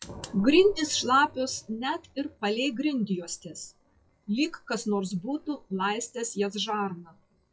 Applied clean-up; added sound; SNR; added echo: classical method log-MMSE.